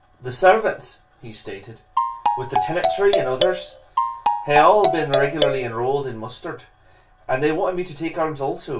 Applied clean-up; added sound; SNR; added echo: none; Marimba, xylophone; 0 dB; reverberation time 0.2 s.